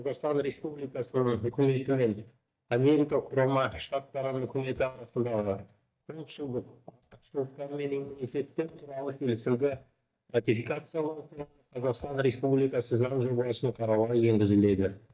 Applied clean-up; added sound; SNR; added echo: neural mask model DeepFilterNet 3.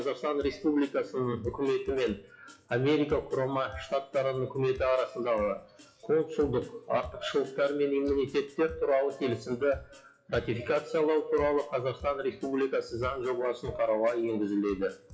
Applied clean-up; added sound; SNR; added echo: classical method WPE with log-MMSE.